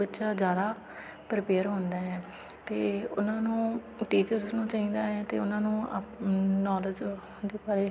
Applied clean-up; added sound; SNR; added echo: none; none; none; none.